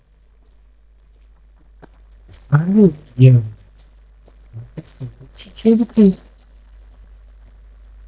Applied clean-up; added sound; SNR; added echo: neural mask model DeepFilterNet 3.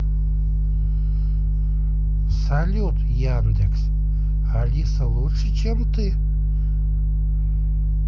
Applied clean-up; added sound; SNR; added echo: none; none; none; none.